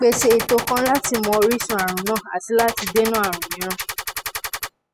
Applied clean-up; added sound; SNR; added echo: classical method spectral subtraction.